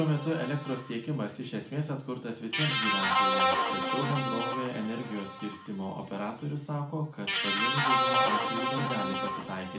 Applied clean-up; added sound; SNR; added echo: none; Guitar; -2 dB; reverberation time 0.4 s.